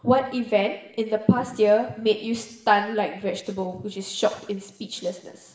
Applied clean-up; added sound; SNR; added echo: none; none; none; reverberation time 0.8 s.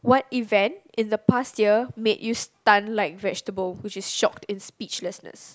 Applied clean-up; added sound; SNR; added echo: none; none; none; none.